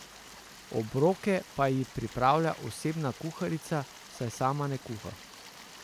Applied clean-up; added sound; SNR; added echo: none; Stream; 18 dB; none.